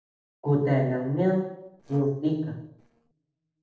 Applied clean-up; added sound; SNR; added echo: neural separator model SepFormer DNS4.